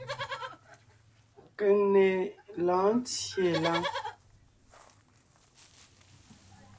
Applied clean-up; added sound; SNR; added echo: none; Livestock, farm animals, working animals; 11 dB; none.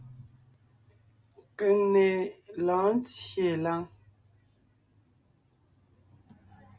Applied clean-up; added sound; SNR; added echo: none; none; none; none.